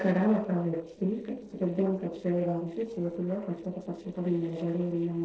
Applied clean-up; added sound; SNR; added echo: neural separator model SepFormer DNS4.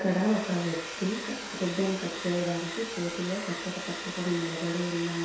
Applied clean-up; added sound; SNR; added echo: none; Domestic sounds, home sounds; 8 dB; reverberation time 0.7 s.